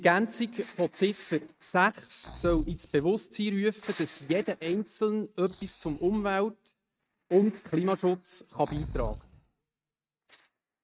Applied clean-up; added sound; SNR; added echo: neural mask model RNNoise.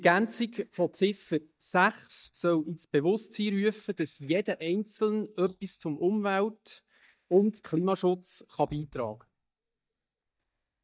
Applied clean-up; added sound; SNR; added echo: neural mask model DeepFilterNet 3.